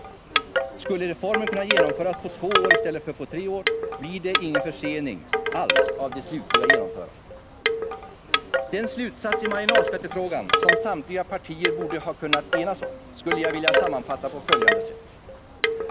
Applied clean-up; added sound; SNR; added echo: none; Wind chime / Wood; -5 dB; none.